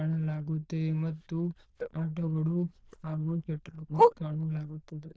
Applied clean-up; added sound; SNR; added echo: neural diffusion model UNIVERSE++.